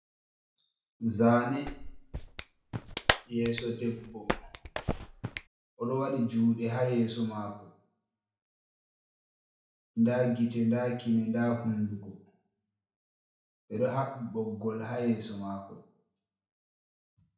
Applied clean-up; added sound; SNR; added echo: none; Clapping; 3 dB; reverberation time 0.6 s.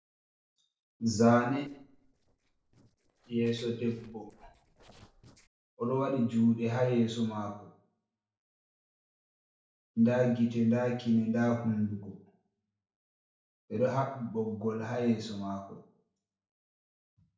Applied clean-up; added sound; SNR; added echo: neural separator model SepFormer DNS4.